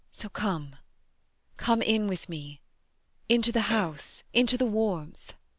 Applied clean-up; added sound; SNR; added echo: none; Hi-hat; 8 dB; none.